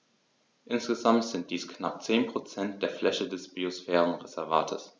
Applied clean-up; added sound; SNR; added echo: none; none; none; none.